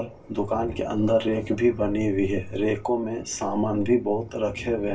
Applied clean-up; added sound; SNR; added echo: none; Thunder; 17 dB; reverberation time 0.2 s.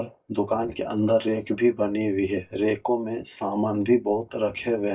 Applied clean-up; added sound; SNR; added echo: neural mask model DeepFilterNet 3.